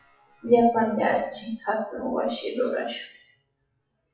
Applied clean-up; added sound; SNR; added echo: classical method WPE with log-MMSE.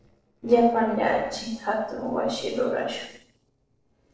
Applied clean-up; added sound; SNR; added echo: neural separator model SepFormer DNS4.